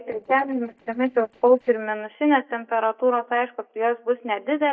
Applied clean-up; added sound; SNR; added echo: neural mask model DeepFilterNet 3.